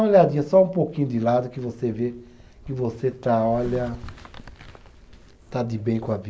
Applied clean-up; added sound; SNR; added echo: none; none; none; none.